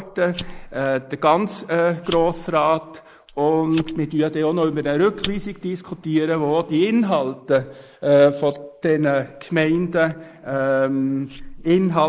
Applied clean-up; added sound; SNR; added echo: neural mask model Resemble Enhance denoiser.